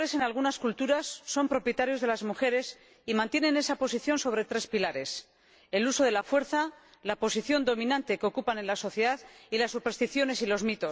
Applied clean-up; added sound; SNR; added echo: none; none; none; none.